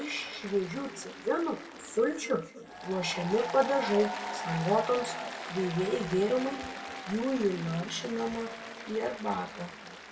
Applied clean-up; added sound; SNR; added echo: none; Applause; 9 dB; reverberation time 1.6 s.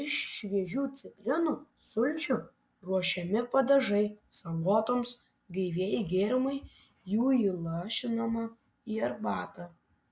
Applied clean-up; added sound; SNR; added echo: none; none; none; none.